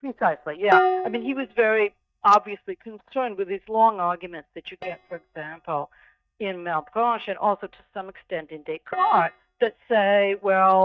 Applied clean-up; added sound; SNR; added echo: neural mask model DeepFilterNet 3.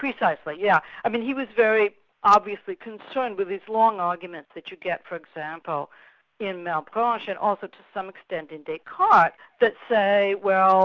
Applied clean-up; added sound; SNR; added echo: none; none; none; none.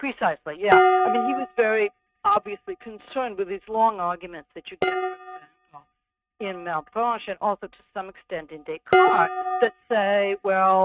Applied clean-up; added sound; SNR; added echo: neural mask model RNNoise.